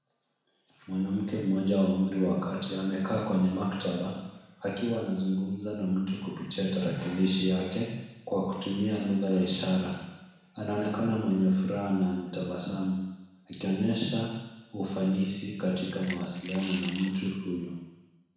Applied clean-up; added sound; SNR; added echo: none; Coin (dropping) / Glass; 7 dB; reverberation time 1.1 s.